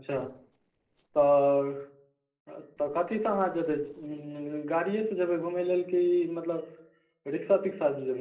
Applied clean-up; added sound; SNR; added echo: neural separator model SepFormer DNS4.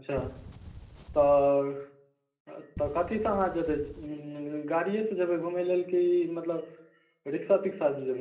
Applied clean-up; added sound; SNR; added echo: none; Wind; 14 dB; reverberation time 0.5 s.